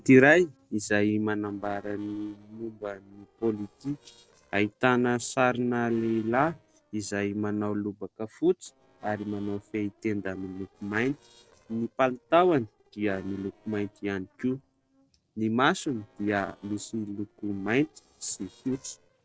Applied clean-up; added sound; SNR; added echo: neural separator model SepFormer DNS4.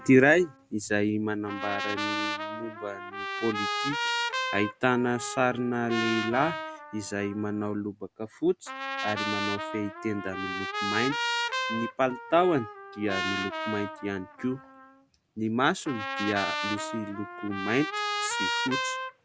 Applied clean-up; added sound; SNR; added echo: none; Trumpet; 5 dB; none.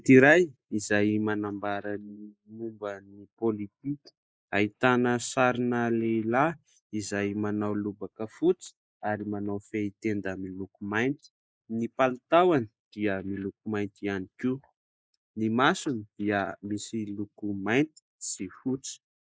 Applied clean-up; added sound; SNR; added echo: neural mask model Resemble Enhance denoiser.